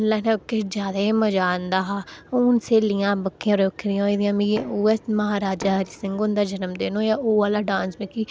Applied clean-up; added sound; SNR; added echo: none; Knock; 18 dB; none.